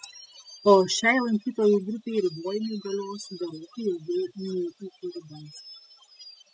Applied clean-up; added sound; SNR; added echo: classical method spectral subtraction.